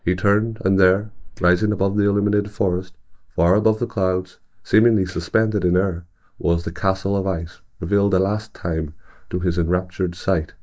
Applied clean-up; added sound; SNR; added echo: neural mask model DeepFilterNet 3.